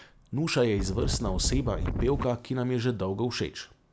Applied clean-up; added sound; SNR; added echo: none; Wind; 1 dB; none.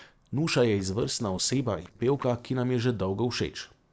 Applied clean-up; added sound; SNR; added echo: neural separator model SepFormer DNS4.